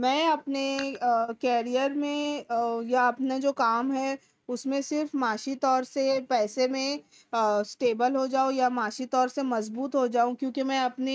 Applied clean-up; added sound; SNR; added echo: neural mask model RNNoise.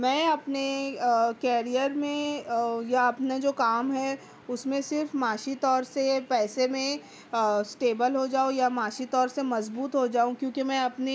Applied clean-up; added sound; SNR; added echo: none; none; none; none.